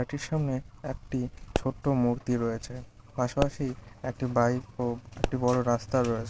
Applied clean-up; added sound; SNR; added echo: none; Explosion; 9 dB; none.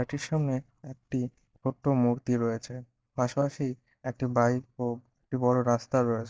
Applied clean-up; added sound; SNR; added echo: neural mask model DeepFilterNet 3.